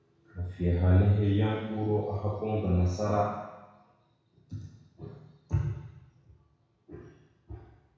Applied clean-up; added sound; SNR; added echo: none; none; none; reverberation time 1.1 s.